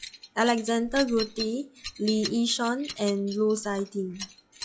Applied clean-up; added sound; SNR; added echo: classical method log-MMSE.